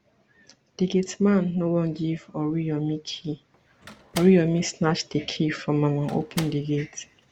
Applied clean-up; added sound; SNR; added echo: none; Slam; 18 dB; none.